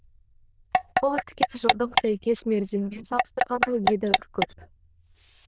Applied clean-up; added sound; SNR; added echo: neural diffusion model UNIVERSE++.